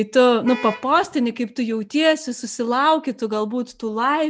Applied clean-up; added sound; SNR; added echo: none; Vehicle horn, car horn, honking; 14 dB; none.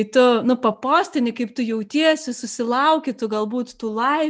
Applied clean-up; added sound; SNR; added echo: none; none; none; none.